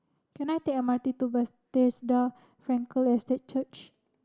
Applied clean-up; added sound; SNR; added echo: none; none; none; none.